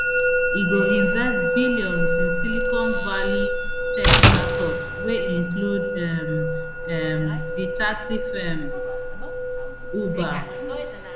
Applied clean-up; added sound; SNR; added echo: none; Musical instrument + Slam; -5 dB; none.